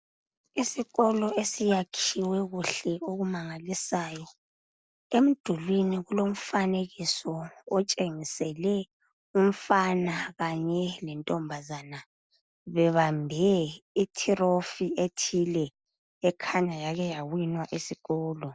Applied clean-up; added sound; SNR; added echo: none; none; none; none.